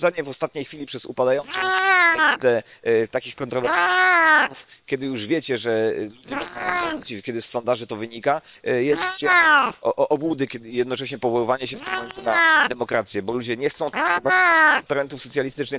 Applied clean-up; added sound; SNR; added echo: neural separator model SepFormer WHAM!.